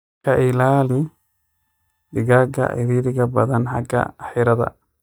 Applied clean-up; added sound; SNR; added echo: neural mask model DeepFilterNet 3.